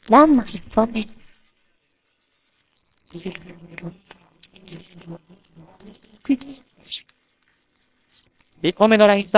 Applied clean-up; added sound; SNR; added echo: neural separator model SepFormer WHAMR!.